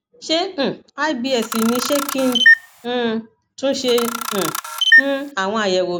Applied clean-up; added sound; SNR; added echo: none; Camera; -3 dB; none.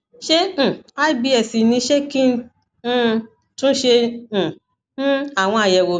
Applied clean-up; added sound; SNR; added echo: none; none; none; none.